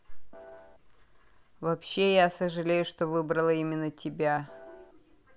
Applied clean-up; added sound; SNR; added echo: none; Piano; 19 dB; none.